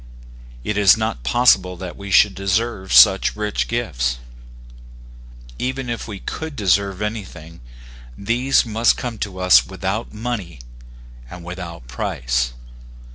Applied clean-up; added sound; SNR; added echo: none; none; none; none.